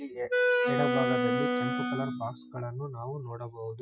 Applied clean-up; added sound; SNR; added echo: classical method Wiener filter.